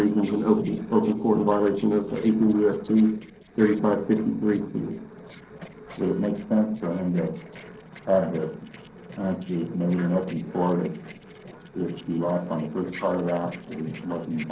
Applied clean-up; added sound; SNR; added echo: neural separator model SepFormer DNS4.